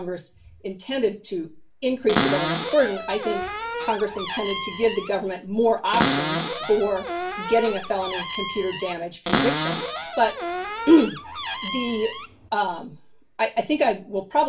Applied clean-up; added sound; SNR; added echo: none; Cupboard open or close; 3 dB; reverberation time 0.3 s.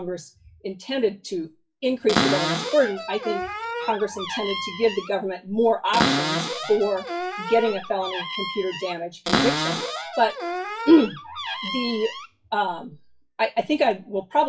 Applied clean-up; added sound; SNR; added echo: classical method WPE with log-MMSE.